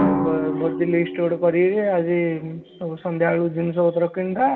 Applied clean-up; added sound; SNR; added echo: none; Drum; 7 dB; reverberation time 2.2 s.